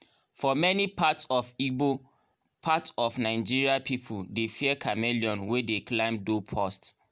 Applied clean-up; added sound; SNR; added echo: none; none; none; none.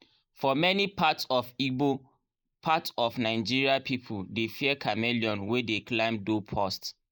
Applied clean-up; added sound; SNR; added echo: neural mask model Resemble Enhance denoiser.